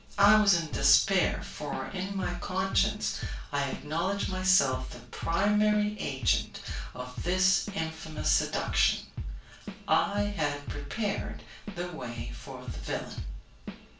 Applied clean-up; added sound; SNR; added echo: none; Drum / Drum kit; 7 dB; reverberation time 0.3 s.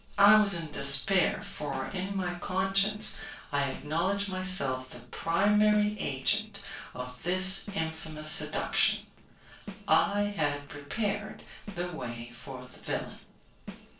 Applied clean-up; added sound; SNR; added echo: neural separator model SepFormer DNS4.